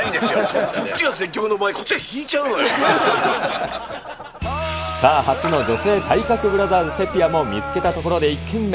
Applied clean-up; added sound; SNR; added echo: none; none; none; none.